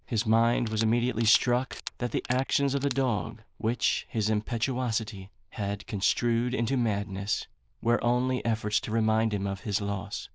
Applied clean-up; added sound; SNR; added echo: neural diffusion model UNIVERSE++.